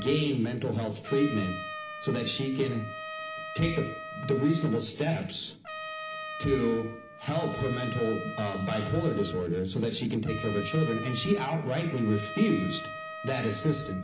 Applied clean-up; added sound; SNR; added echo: none; Trumpet; 11 dB; reverberation time 0.4 s.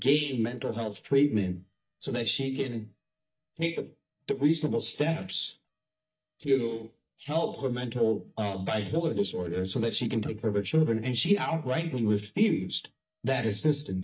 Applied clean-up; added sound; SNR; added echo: neural mask model DeepFilterNet 3.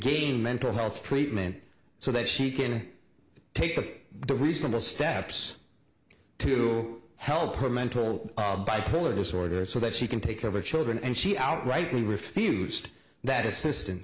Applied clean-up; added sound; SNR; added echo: none; none; none; none.